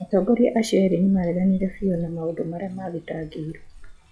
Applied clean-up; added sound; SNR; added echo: classical method log-MMSE.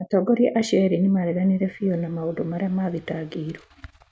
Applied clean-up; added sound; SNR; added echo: none; none; none; none.